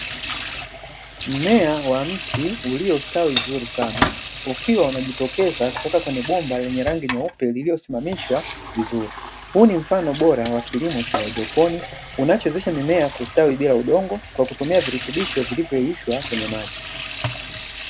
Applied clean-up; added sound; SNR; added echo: none; Sink (filling or washing) / Water tap, faucet; 9 dB; none.